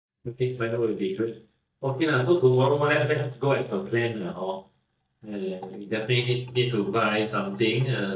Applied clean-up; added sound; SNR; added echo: neural mask model DeepFilterNet 3.